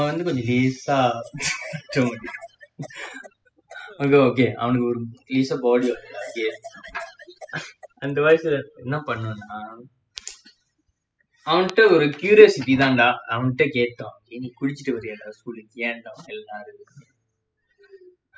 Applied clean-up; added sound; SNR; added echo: classical method spectral subtraction.